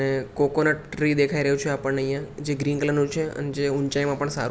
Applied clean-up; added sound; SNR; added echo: none; none; none; none.